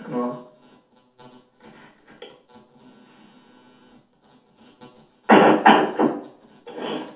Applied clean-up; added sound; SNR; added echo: none; none; none; reverberation time 0.5 s.